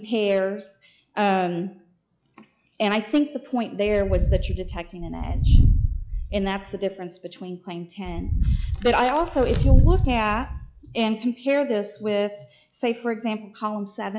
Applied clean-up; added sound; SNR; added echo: classical method log-MMSE.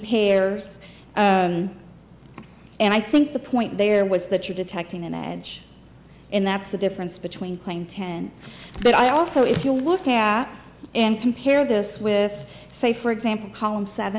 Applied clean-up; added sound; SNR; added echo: none; none; none; none.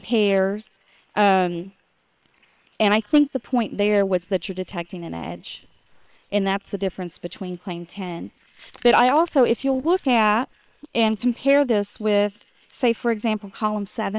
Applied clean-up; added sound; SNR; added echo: neural separator model SepFormer WHAM!.